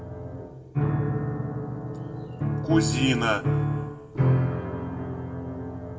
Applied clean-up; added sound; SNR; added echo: none; Piano; -5 dB; reverberation time 1.1 s.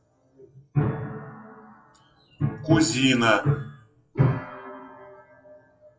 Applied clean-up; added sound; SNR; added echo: classical method WPE with log-MMSE.